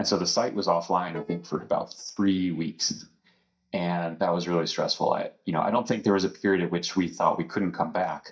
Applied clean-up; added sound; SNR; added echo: neural mask model DeepFilterNet 3.